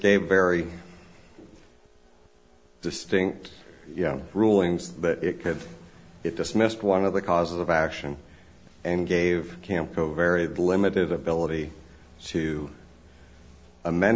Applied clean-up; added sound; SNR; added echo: none; none; none; none.